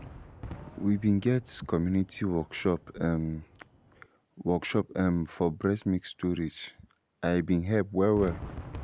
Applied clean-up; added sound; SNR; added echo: none; Fireworks; 18 dB; none.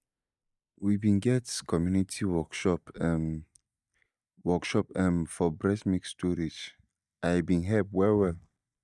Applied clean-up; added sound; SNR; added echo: neural mask model DeepFilterNet 3.